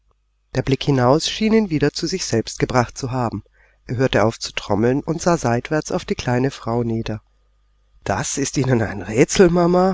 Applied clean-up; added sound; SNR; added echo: none; none; none; none.